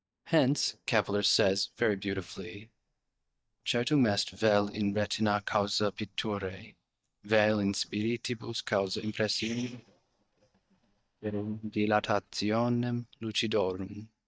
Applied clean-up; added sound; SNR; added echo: neural mask model DeepFilterNet 3.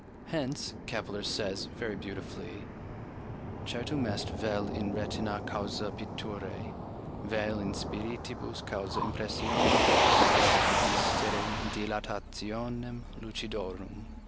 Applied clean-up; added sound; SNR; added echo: none; Motor vehicle (road); -5 dB; none.